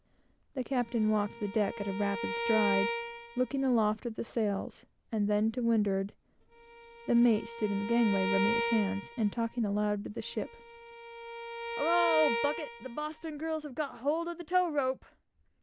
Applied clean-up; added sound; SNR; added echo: none; Bowed string instrument; 6 dB; none.